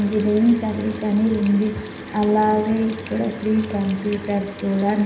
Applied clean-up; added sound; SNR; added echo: none; Sink (filling or washing) / Water tap, faucet; 16 dB; reverberation time 0.9 s.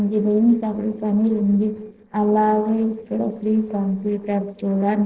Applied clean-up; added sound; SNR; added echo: neural separator model SepFormer DNS4.